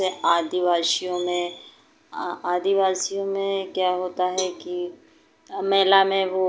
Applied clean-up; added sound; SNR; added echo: none; Cowbell; 16 dB; none.